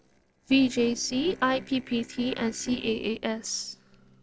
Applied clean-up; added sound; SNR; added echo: neural separator model SepFormer DNS4.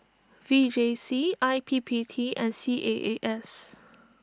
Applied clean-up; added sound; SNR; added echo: none; none; none; none.